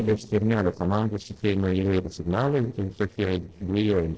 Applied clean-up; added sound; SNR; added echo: neural separator model SepFormer DNS4.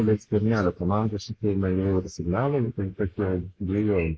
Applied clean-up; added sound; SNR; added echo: neural mask model Resemble Enhance denoiser.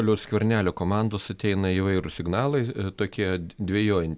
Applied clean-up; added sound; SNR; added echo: none; none; none; none.